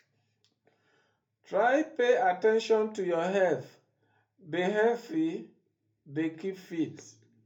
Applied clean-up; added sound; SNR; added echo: none; none; none; reverberation time 0.3 s.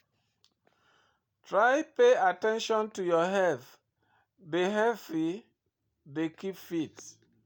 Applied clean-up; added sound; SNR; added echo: none; none; none; none.